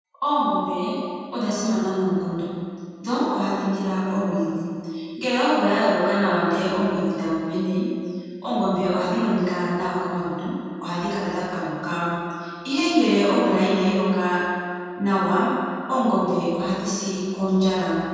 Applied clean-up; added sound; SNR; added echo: none; none; none; reverberation time 2.0 s.